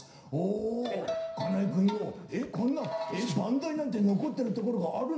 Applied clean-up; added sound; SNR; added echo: none; Bicycle; 17 dB; reverberation time 0.5 s.